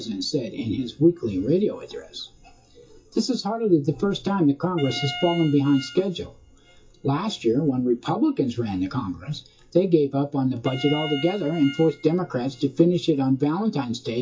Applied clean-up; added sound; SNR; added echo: classical method WPE with log-MMSE.